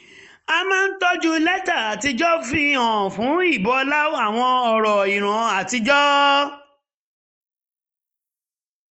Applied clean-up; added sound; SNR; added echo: neural mask model Resemble Enhance denoiser.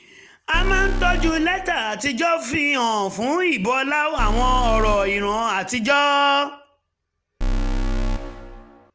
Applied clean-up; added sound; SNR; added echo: none; Alarm; 1 dB; none.